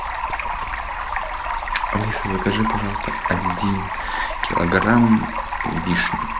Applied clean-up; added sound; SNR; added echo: none; Stream; 2 dB; none.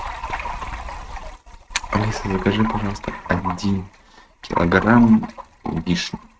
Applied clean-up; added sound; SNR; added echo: neural mask model RNNoise.